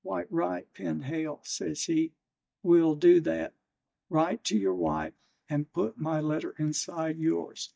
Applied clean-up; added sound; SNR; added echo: neural mask model DeepFilterNet 3.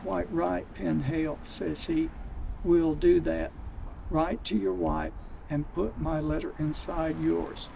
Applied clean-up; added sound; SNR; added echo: none; Bird; 9 dB; none.